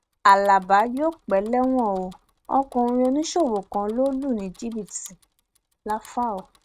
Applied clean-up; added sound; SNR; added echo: neural mask model RNNoise.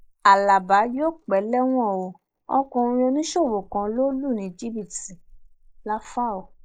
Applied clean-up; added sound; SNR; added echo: neural mask model Resemble Enhance denoiser.